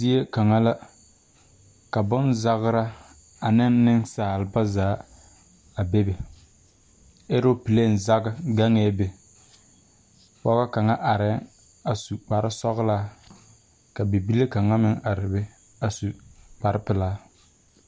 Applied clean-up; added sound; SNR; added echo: none; none; none; none.